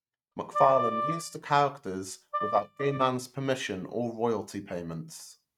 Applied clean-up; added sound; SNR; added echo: neural mask model RNNoise.